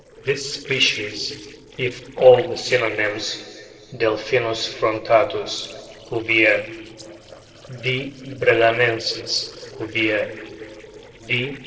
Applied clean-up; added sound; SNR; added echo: neural separator model SepFormer DNS4.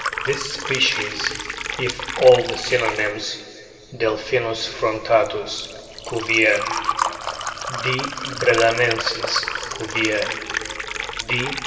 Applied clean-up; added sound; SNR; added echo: none; Liquid; 6 dB; reverberation time 2.7 s.